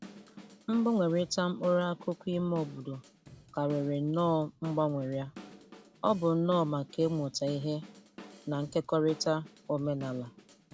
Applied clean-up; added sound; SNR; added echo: none; Drum / Drum kit; 19 dB; none.